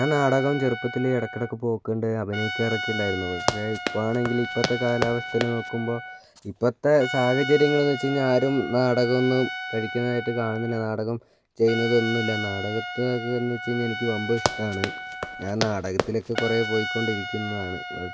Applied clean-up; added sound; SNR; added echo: none; Trumpet + Run; 7 dB; none.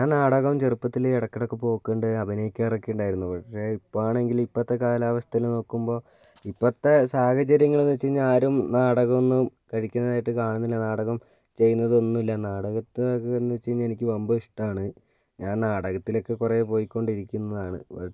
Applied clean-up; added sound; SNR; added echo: none; none; none; none.